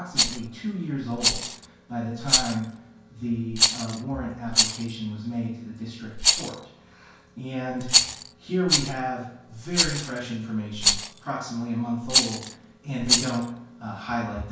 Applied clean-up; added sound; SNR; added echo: none; Rattle; -3 dB; reverberation time 0.5 s.